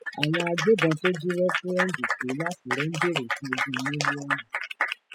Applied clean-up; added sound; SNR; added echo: classical method spectral subtraction.